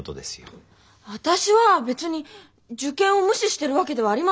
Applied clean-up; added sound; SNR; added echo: none; none; none; none.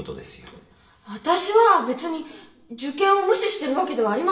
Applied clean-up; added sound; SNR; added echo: none; none; none; reverberation time 1.0 s.